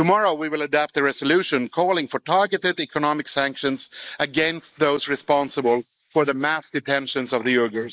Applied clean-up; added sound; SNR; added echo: neural mask model Resemble Enhance denoiser.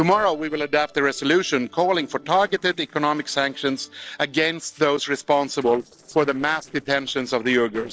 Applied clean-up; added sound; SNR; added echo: neural separator model SepFormer DNS4.